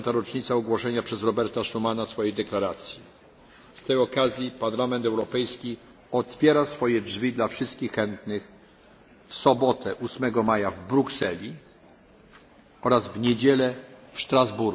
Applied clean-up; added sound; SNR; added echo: none; none; none; none.